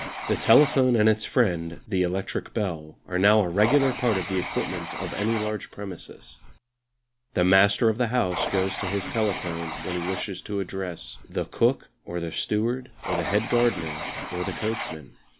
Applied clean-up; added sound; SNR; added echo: none; Writing; 10 dB; none.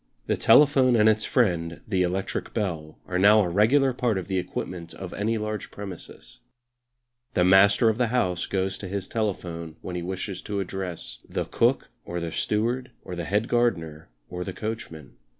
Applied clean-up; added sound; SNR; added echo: none; none; none; none.